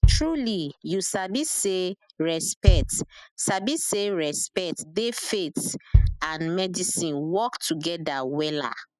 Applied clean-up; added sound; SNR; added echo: classical method spectral subtraction.